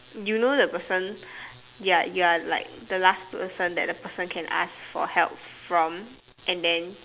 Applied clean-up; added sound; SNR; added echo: none; none; none; none.